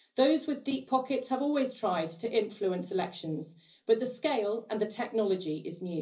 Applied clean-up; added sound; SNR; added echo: none; none; none; reverberation time 0.5 s.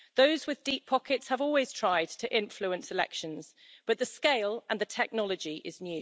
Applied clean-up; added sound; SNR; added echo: none; none; none; none.